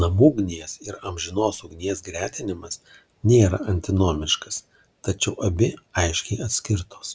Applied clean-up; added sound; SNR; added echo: none; none; none; none.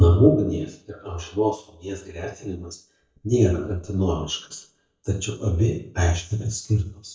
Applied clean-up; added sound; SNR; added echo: neural mask model DeepFilterNet 3.